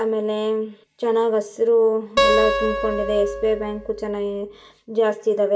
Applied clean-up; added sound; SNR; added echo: none; Acoustic guitar; 2 dB; reverberation time 0.1 s.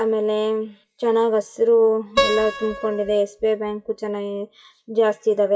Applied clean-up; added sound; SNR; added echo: classical method WPE with log-MMSE.